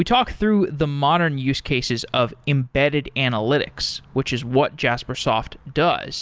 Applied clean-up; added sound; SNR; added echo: none; none; none; none.